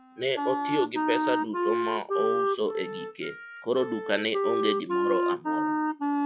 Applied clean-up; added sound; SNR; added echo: classical method log-MMSE.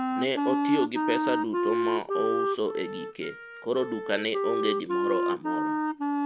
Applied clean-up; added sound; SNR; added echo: none; Wind instrument, woodwind instrument; -2 dB; none.